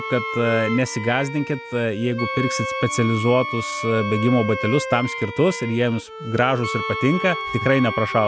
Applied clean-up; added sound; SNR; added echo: none; Wind instrument, woodwind instrument + Bowed string instrument; 7 dB; none.